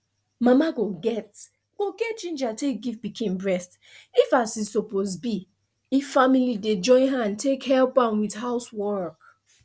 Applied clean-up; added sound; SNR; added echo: none; none; none; none.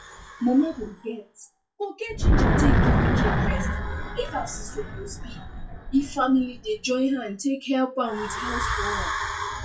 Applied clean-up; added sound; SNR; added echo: classical method WPE with log-MMSE.